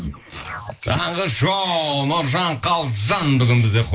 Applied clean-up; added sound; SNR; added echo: neural mask model Resemble Enhance denoiser.